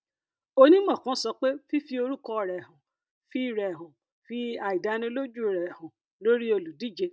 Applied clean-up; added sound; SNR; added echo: none; none; none; none.